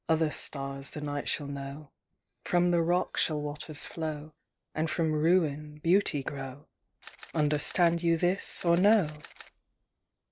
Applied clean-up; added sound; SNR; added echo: neural separator model SepFormer DNS4.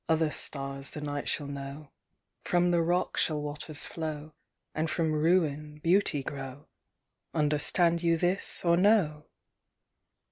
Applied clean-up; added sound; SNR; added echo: none; none; none; none.